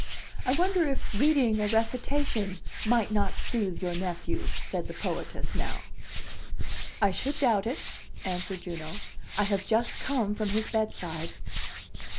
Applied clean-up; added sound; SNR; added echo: none; Hands; -3 dB; none.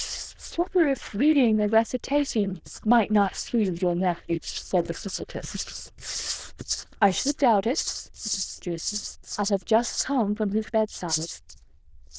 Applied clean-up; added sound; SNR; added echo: neural diffusion model UNIVERSE++.